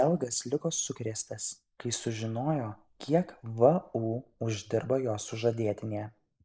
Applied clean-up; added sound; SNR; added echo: neural mask model Resemble Enhance denoiser.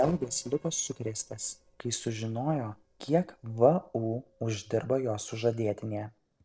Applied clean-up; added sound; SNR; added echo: neural separator model SepFormer DNS4.